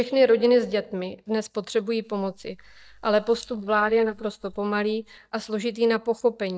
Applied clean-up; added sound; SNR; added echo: neural mask model DeepFilterNet 3.